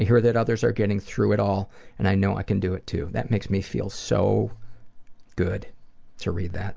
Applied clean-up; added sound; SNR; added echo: none; none; none; none.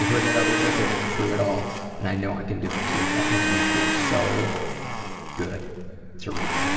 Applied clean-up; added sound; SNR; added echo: none; Domestic sounds, home sounds; 0 dB; reverberation time 2.7 s.